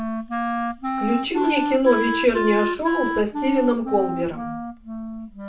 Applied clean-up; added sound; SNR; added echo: none; Wind instrument, woodwind instrument; 3 dB; reverberation time 0.3 s.